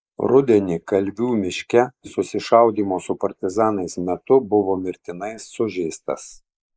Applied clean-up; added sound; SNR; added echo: neural mask model Resemble Enhance denoiser.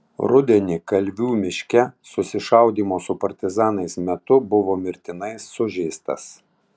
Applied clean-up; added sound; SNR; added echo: none; none; none; none.